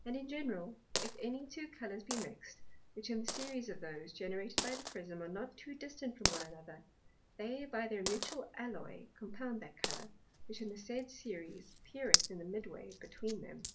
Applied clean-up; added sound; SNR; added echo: none; Coin (dropping); -1 dB; reverberation time 0.3 s.